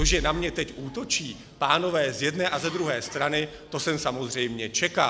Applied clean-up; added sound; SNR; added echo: none; Bass drum; 11 dB; none.